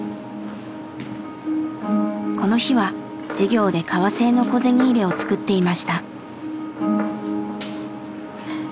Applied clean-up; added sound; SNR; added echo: none; none; none; none.